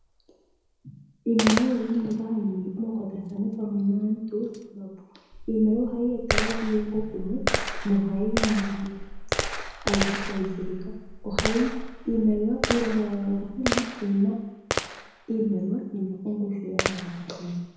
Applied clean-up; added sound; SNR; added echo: none; Gunshot, gunfire; 5 dB; reverberation time 0.9 s.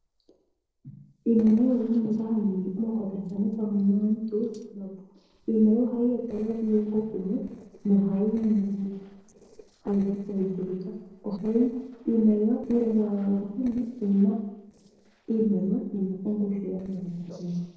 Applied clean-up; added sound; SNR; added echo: neural separator model SepFormer DNS4.